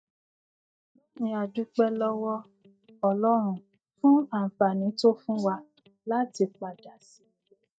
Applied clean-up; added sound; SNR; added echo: neural mask model DeepFilterNet 3.